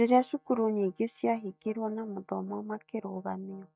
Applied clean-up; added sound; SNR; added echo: neural mask model DeepFilterNet 3.